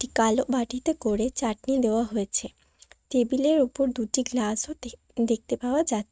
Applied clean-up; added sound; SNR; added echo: neural mask model RNNoise.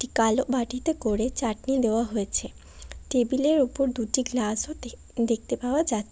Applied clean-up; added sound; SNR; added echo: none; Bird; 19 dB; none.